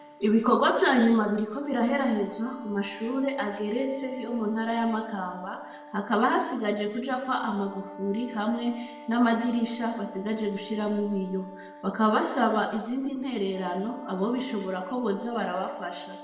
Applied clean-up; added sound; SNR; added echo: none; Wind instrument, woodwind instrument; 17 dB; reverberation time 1.0 s.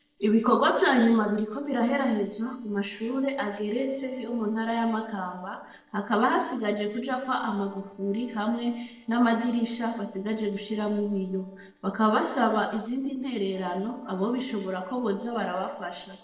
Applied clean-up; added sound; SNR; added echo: neural separator model SepFormer DNS4.